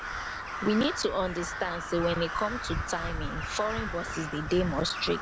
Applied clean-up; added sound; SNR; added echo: none; Crow; 4 dB; none.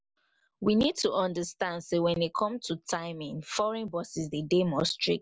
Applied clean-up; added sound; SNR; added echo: none; none; none; none.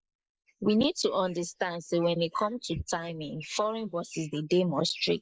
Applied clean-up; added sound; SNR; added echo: neural mask model Resemble Enhance denoiser.